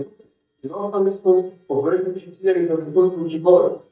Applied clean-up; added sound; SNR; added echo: neural mask model DeepFilterNet 3.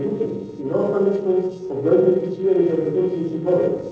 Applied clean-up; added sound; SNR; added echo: neural separator model SepFormer DNS4.